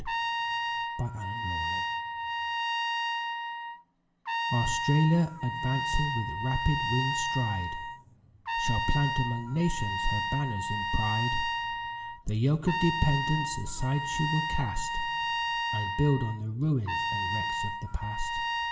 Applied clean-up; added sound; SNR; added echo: none; Trumpet; 2 dB; reverberation time 2.3 s.